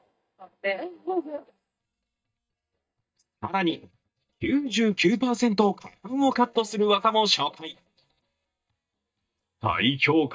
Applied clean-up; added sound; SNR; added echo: neural mask model DeepFilterNet 3.